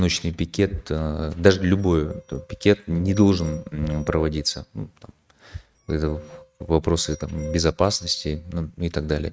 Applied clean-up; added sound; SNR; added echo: neural mask model RNNoise.